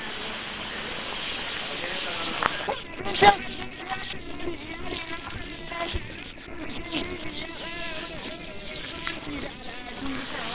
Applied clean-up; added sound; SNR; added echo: neural separator model SepFormer WHAMR!.